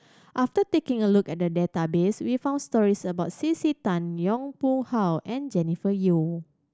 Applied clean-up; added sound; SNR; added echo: none; none; none; none.